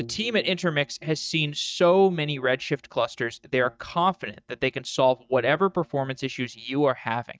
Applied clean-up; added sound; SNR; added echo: neural mask model DeepFilterNet 3.